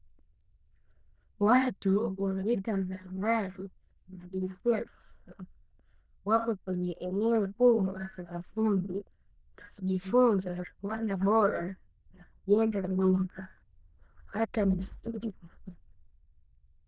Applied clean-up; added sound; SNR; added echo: neural diffusion model UNIVERSE++.